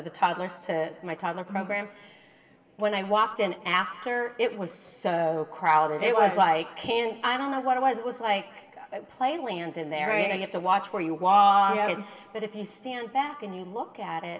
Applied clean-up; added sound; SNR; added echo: none; none; none; reverberation time 2.8 s.